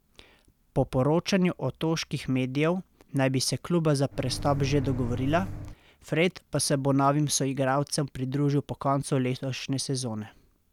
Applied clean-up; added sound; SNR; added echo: none; Microwave oven; 7 dB; none.